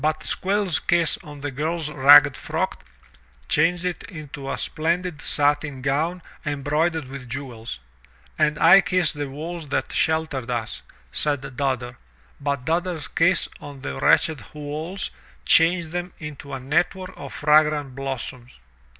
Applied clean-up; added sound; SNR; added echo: none; none; none; none.